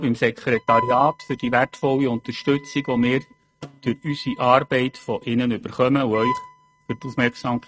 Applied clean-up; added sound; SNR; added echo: neural mask model RNNoise.